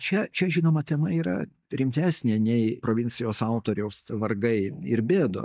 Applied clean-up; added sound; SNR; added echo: neural mask model DeepFilterNet 3.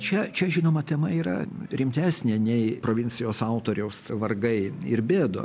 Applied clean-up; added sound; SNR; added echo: none; none; none; none.